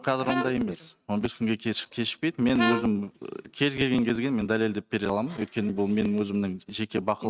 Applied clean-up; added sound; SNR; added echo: neural mask model RNNoise.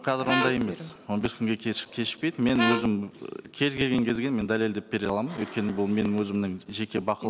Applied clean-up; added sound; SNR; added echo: none; Harmonica; 3 dB; none.